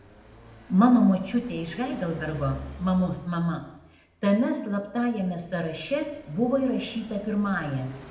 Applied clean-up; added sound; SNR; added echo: none; Car passing by; 19 dB; reverberation time 0.8 s.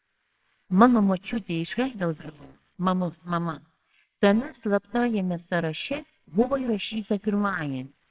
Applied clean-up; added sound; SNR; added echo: neural separator model SepFormer WHAMR!.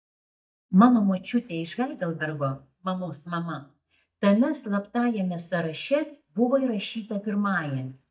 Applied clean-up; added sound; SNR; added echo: neural mask model DeepFilterNet 3.